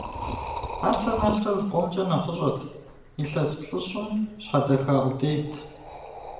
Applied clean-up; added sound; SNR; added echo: none; Liquid; 10 dB; reverberation time 0.8 s.